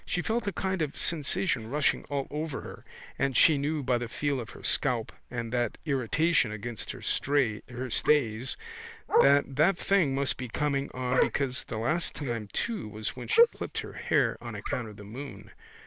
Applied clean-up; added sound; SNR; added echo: neural mask model Resemble Enhance denoiser.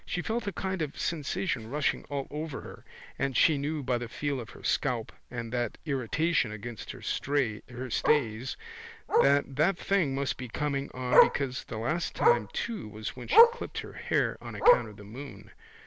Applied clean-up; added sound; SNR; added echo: none; Bark; 1 dB; none.